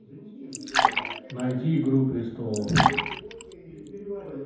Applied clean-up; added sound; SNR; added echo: none; Fill (with liquid); 1 dB; reverberation time 0.9 s.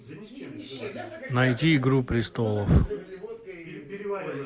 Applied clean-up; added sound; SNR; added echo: none; none; none; none.